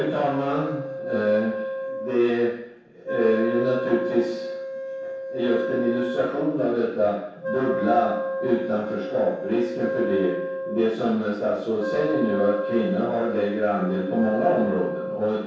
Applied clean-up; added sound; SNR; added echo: none; Wind instrument, woodwind instrument; 6 dB; reverberation time 0.7 s.